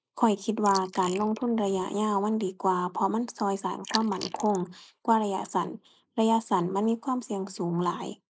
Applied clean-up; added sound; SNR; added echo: neural mask model Resemble Enhance denoiser.